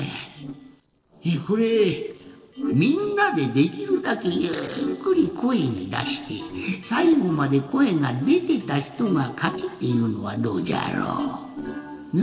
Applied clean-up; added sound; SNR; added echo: neural separator model SepFormer DNS4.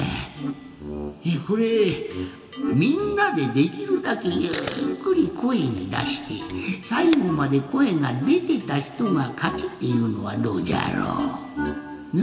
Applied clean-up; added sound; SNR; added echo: none; Camera; 14 dB; reverberation time 2.8 s.